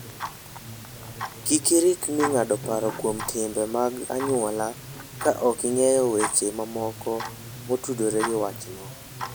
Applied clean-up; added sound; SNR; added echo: none; Tick-tock; 11 dB; none.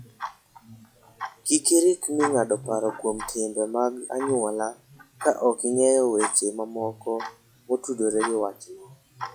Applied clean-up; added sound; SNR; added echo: classical method log-MMSE.